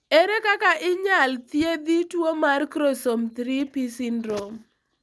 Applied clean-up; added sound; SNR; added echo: none; none; none; none.